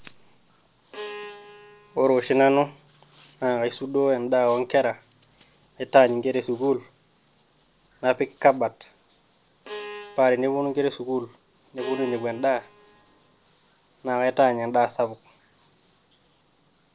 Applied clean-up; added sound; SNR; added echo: none; Bowed string instrument; 17 dB; none.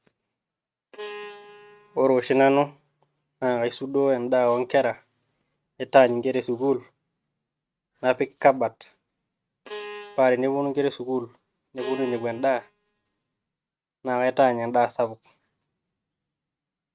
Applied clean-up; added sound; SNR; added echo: neural mask model RNNoise.